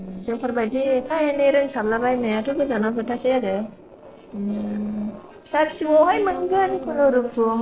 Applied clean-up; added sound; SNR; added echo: neural separator model SepFormer DNS4.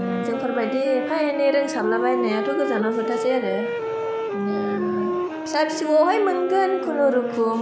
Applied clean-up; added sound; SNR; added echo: none; Wind instrument, woodwind instrument; 4 dB; none.